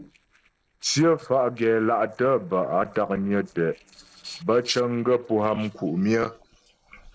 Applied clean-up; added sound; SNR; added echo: neural separator model SepFormer DNS4.